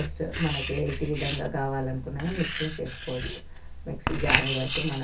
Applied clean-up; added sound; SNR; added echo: none; Writing; 1 dB; reverberation time 0.3 s.